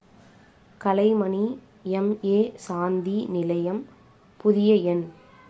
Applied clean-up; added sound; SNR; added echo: none; none; none; none.